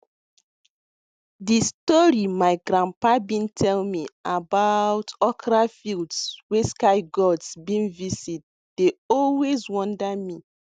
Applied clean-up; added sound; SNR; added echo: none; none; none; none.